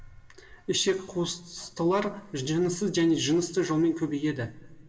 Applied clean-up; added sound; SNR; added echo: none; none; none; reverberation time 2.7 s.